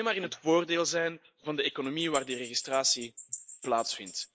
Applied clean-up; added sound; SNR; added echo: neural mask model Resemble Enhance denoiser.